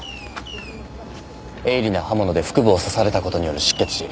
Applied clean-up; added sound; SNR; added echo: none; Fireworks; 17 dB; none.